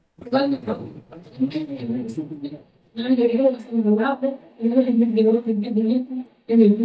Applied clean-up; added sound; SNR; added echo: neural mask model DeepFilterNet 3.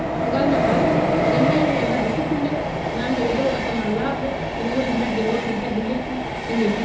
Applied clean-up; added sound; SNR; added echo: none; Train; -2 dB; reverberation time 0.5 s.